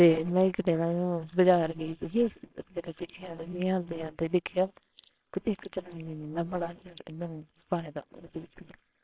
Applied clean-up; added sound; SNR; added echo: neural separator model SepFormer WHAMR!.